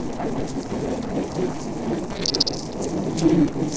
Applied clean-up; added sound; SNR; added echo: neural separator model SepFormer DNS4.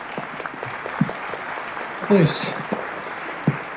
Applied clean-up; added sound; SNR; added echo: none; Applause; 6 dB; reverberation time 0.5 s.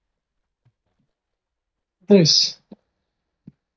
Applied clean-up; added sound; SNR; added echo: neural mask model DeepFilterNet 3.